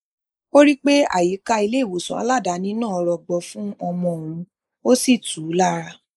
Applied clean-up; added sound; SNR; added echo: neural mask model Resemble Enhance denoiser.